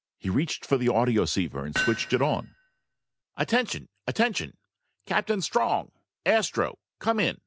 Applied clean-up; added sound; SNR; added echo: none; Hammer; 8 dB; none.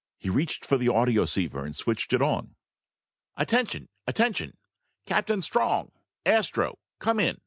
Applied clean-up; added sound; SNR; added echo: none; none; none; none.